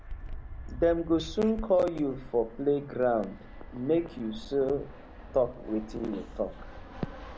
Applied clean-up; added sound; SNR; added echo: none; Fixed-wing aircraft, airplane; 13 dB; none.